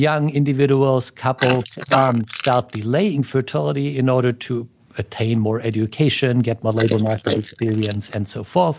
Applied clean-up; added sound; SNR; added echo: neural mask model Resemble Enhance denoiser.